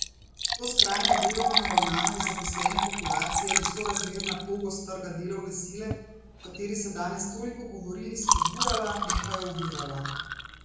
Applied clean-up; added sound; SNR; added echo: none; Liquid; -4 dB; reverberation time 0.8 s.